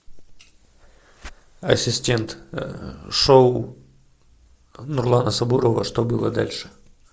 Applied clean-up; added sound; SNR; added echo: none; none; none; none.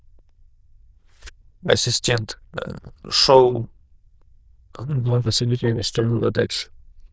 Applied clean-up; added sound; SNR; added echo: neural diffusion model UNIVERSE++.